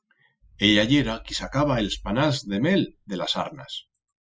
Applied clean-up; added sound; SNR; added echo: classical method spectral subtraction.